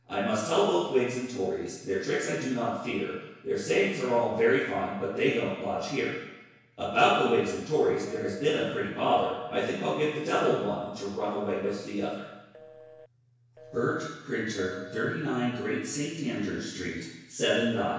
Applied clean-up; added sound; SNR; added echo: neural separator model SepFormer DNS4.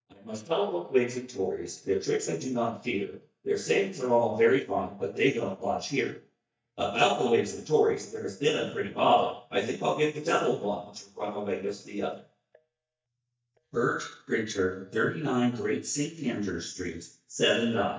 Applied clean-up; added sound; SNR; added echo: neural mask model DeepFilterNet 3.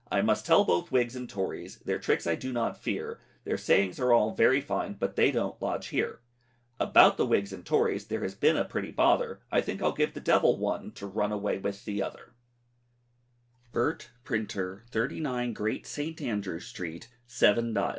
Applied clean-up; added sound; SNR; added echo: none; none; none; none.